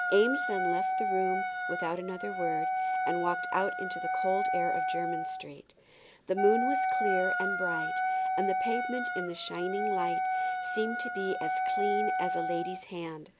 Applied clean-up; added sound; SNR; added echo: none; Wind instrument, woodwind instrument; -2 dB; none.